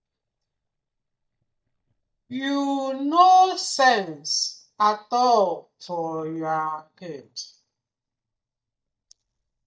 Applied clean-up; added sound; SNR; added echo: neural mask model DeepFilterNet 3.